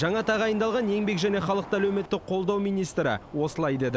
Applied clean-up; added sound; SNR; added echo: none; none; none; none.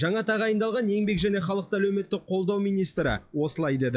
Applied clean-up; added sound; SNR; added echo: classical method WPE with log-MMSE.